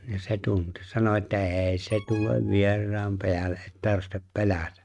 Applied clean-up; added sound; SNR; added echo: neural mask model RNNoise.